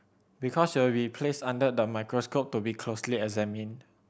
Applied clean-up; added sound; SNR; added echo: none; none; none; none.